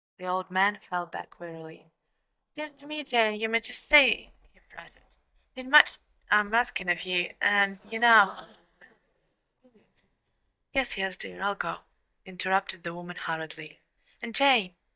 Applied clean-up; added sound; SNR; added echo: neural mask model DeepFilterNet 3.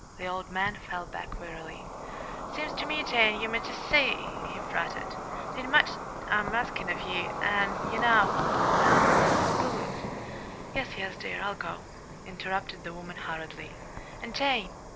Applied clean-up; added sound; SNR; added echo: none; Cricket; 0 dB; none.